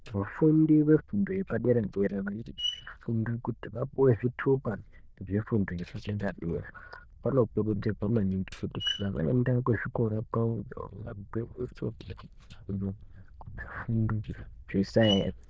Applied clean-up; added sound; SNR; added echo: neural diffusion model UNIVERSE++.